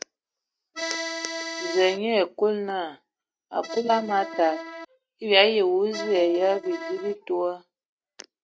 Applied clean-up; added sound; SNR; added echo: neural mask model RNNoise.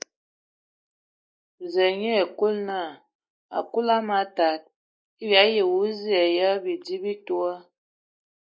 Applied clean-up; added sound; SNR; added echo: neural mask model Resemble Enhance denoiser.